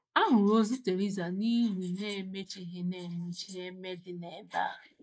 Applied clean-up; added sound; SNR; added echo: neural mask model Resemble Enhance denoiser.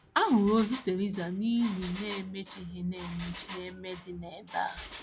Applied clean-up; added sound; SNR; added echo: none; Engine; 15 dB; none.